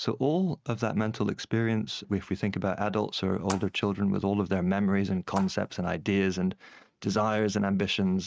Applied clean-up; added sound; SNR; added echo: neural mask model RNNoise.